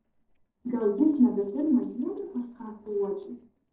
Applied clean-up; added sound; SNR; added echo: neural separator model SepFormer DNS4.